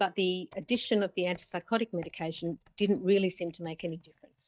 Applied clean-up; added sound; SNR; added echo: neural mask model DeepFilterNet 3.